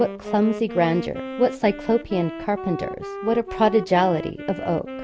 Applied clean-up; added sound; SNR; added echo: none; Wind instrument, woodwind instrument; 10 dB; none.